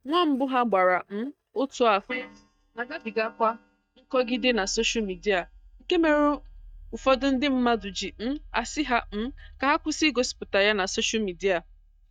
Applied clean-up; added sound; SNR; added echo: neural mask model DeepFilterNet 3.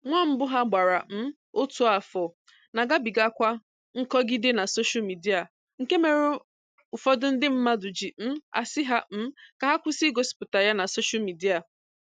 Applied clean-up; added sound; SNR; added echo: none; none; none; none.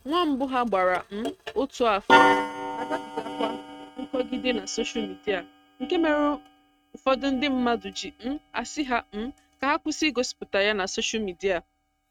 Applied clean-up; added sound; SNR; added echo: neural mask model RNNoise.